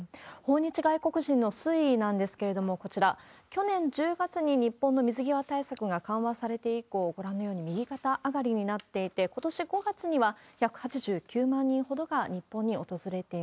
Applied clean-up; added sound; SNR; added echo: none; none; none; none.